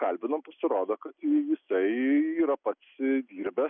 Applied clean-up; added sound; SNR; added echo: none; none; none; none.